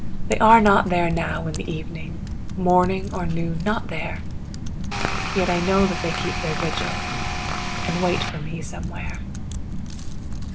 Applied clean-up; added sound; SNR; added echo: none; Tools + Typing; 2 dB; none.